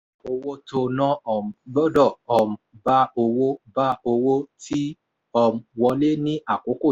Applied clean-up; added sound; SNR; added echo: none; none; none; none.